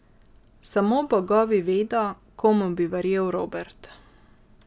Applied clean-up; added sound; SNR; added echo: none; none; none; none.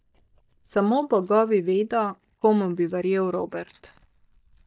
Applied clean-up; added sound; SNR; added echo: neural mask model DeepFilterNet 3.